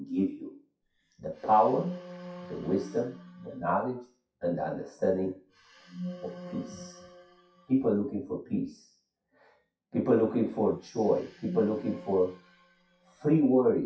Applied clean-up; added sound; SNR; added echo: classical method WPE with log-MMSE.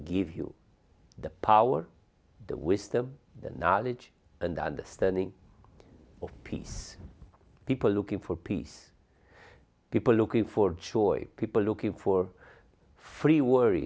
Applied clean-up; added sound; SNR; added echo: none; none; none; none.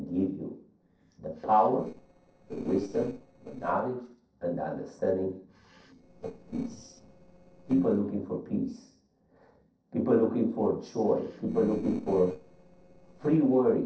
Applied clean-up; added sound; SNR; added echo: neural separator model SepFormer DNS4.